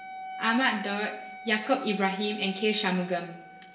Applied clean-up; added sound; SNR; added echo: none; Wind instrument, woodwind instrument; 13 dB; reverberation time 1.1 s.